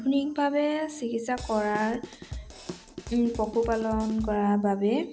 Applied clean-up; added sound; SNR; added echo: none; Drum kit; 12 dB; none.